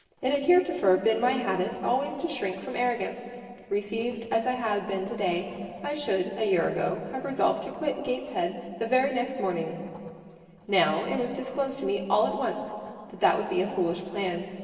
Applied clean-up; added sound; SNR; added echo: neural separator model SepFormer DNS4.